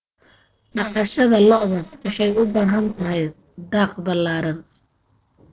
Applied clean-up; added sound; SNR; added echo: neural separator model SepFormer DNS4.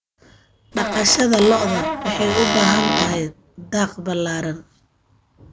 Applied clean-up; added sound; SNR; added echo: none; Squeak / Cupboard open or close; 1 dB; none.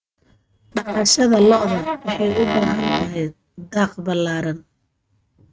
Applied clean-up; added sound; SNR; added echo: neural mask model RNNoise.